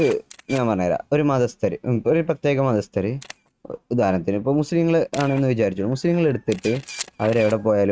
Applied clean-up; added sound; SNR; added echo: neural mask model RNNoise.